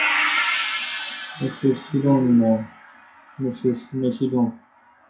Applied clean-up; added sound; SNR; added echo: classical method WPE with log-MMSE.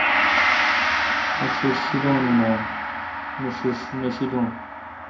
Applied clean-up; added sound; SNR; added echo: none; Gong; -2 dB; reverberation time 0.4 s.